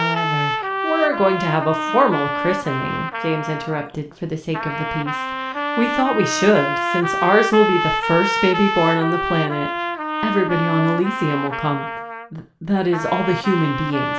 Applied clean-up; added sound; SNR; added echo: none; Trumpet; 3 dB; reverberation time 0.4 s.